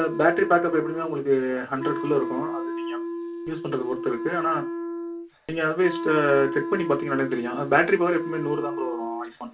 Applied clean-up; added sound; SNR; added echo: none; Wind instrument, woodwind instrument; 6 dB; reverberation time 0.2 s.